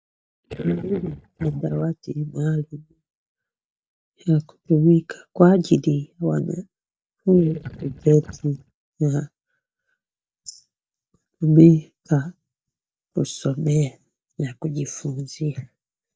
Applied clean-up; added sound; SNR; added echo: neural mask model DeepFilterNet 3.